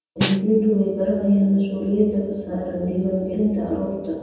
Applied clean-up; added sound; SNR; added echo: none; Snare drum; 6 dB; reverberation time 1.1 s.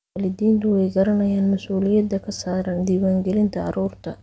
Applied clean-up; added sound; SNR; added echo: none; none; none; none.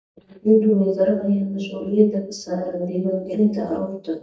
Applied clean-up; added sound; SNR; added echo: neural mask model DeepFilterNet 3.